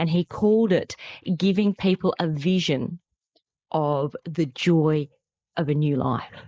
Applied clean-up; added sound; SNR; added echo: neural mask model Resemble Enhance denoiser.